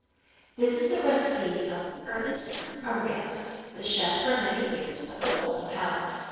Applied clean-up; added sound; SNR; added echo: neural separator model SepFormer DNS4.